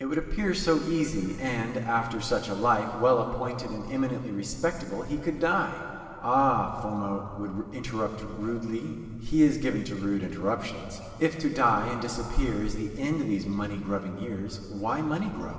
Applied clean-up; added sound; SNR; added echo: neural separator model SepFormer DNS4.